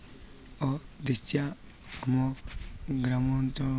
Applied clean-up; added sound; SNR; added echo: none; none; none; none.